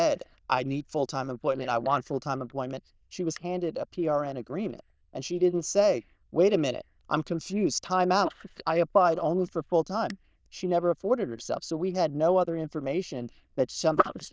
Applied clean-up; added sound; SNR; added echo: neural diffusion model UNIVERSE++.